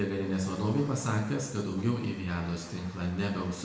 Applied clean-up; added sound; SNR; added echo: none; Accelerating, revving, vroom; 19 dB; reverberation time 1.0 s.